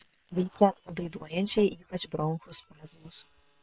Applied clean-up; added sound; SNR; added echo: neural separator model SepFormer WHAM!.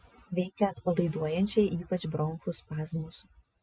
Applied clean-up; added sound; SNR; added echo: none; none; none; none.